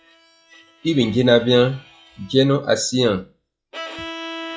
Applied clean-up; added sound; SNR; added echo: classical method log-MMSE.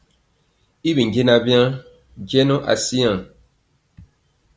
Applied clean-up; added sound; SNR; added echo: none; none; none; none.